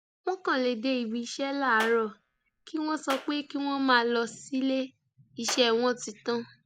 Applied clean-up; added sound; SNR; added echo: none; Clapping; 14 dB; none.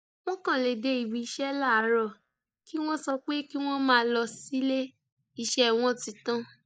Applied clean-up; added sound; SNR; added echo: neural mask model DeepFilterNet 3.